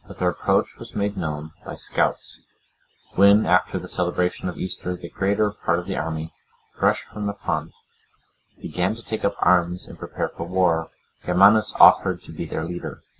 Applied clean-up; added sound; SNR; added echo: none; none; none; none.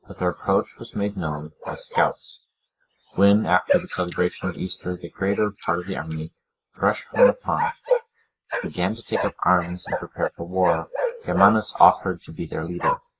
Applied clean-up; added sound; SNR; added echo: neural mask model Resemble Enhance denoiser.